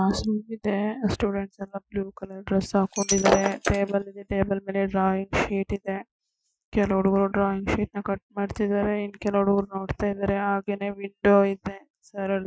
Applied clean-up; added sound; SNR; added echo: classical method Wiener filter.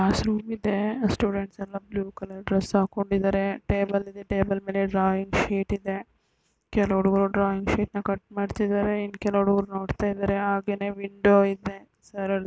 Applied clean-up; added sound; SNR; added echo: none; none; none; none.